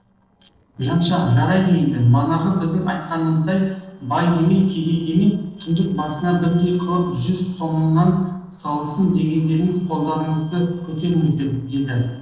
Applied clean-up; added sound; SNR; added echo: neural separator model SepFormer DNS4.